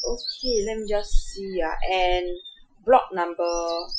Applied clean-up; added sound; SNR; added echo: classical method Wiener filter.